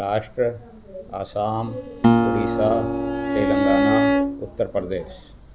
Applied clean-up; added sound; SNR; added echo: none; Acoustic guitar + Bowed string instrument; -3 dB; none.